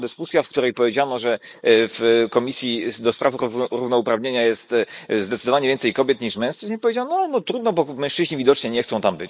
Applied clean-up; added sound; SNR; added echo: neural mask model Resemble Enhance denoiser.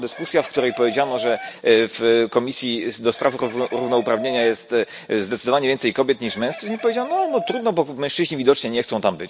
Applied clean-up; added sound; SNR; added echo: none; Chicken, rooster; 14 dB; none.